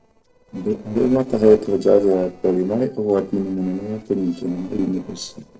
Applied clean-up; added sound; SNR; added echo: neural separator model SepFormer DNS4.